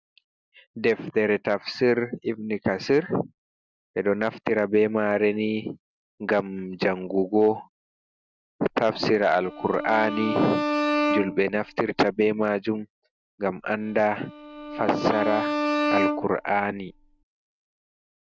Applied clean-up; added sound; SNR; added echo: none; Bowed string instrument; 3 dB; none.